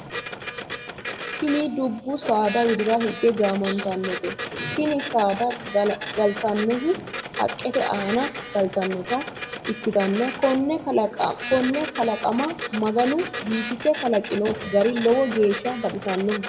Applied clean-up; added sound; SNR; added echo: none; Printer; 10 dB; reverberation time 1.0 s.